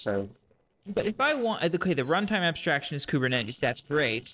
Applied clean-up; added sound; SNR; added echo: neural separator model SepFormer DNS4.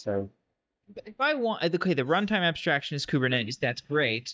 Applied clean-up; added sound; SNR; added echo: neural mask model DeepFilterNet 3.